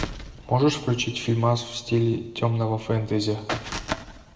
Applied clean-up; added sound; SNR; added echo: none; none; none; reverberation time 1.2 s.